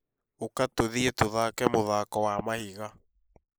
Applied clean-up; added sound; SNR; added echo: neural mask model Resemble Enhance denoiser.